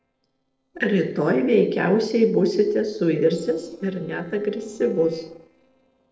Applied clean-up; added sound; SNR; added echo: neural separator model SepFormer DNS4.